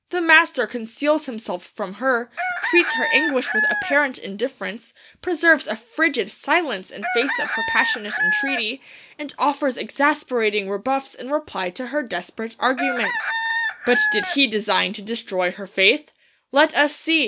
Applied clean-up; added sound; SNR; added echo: none; Chicken, rooster; 4 dB; none.